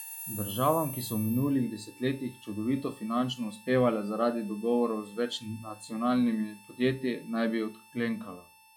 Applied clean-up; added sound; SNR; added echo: classical method log-MMSE.